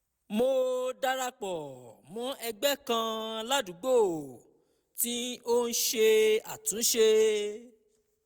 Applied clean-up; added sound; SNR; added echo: none; none; none; none.